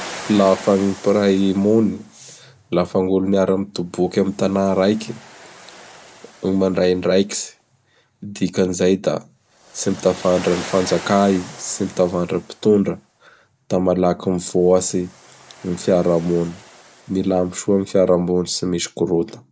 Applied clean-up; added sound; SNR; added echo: none; Waves, surf; 20 dB; none.